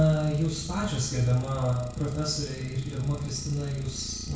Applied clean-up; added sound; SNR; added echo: none; Idling; 13 dB; reverberation time 0.6 s.